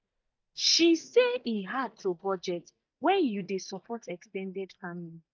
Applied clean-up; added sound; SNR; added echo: neural mask model DeepFilterNet 3.